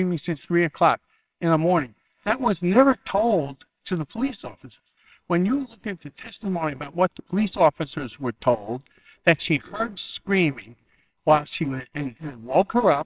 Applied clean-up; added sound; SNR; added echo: neural separator model SepFormer WHAMR!.